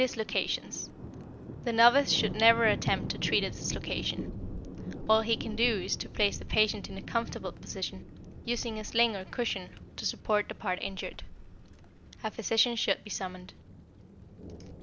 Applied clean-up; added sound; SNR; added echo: none; Thunder; 9 dB; none.